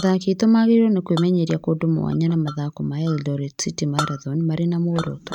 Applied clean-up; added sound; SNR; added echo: neural mask model RNNoise.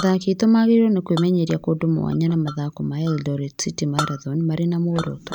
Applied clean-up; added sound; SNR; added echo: none; Chink, clink; 16 dB; none.